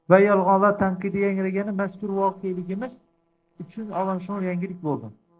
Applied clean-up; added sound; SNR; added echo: neural separator model SepFormer DNS4.